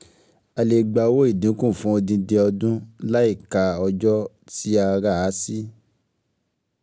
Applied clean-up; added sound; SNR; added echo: none; none; none; none.